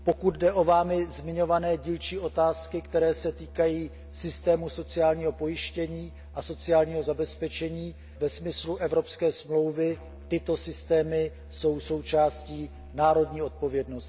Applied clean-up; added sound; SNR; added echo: none; Musical instrument; 17 dB; none.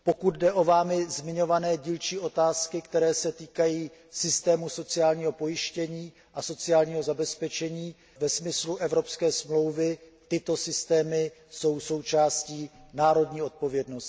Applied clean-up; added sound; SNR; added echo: none; none; none; none.